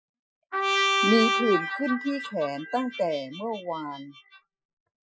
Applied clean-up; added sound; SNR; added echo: classical method Wiener filter.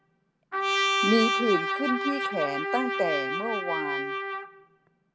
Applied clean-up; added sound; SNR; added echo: none; Trumpet; -1 dB; none.